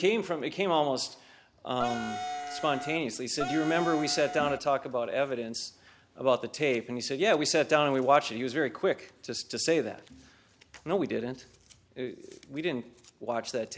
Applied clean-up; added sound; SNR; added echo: none; Wind instrument, woodwind instrument; 6 dB; none.